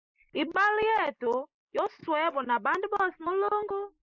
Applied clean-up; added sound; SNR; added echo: neural mask model Resemble Enhance denoiser.